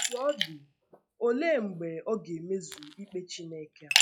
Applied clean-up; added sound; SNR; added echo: classical method log-MMSE.